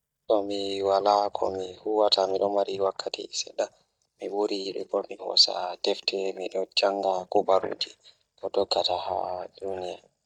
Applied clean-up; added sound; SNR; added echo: neural mask model DeepFilterNet 3.